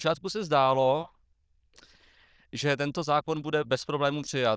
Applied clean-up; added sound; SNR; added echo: neural diffusion model UNIVERSE++.